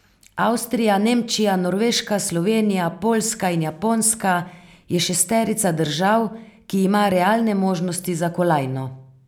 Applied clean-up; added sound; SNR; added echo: none; none; none; none.